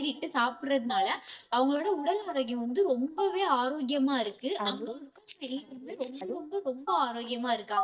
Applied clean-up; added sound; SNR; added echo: neural mask model DeepFilterNet 3.